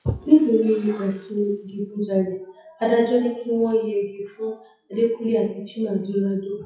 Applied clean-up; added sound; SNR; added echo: classical method WPE with log-MMSE.